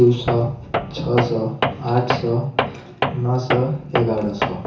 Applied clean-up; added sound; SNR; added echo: none; Tools; 4 dB; reverberation time 0.7 s.